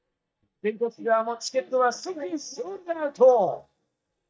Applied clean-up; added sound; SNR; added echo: neural mask model DeepFilterNet 3.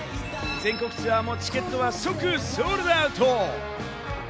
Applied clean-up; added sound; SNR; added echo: none; none; none; none.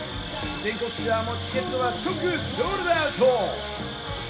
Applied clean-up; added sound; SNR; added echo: none; Insect; 11 dB; reverberation time 1.2 s.